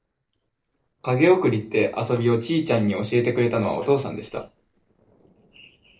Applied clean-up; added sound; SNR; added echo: neural separator model SepFormer DNS4.